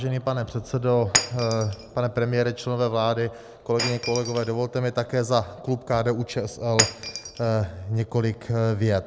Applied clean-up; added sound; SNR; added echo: none; Shatter; 9 dB; none.